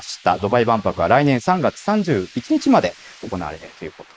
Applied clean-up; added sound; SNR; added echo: neural mask model Resemble Enhance denoiser.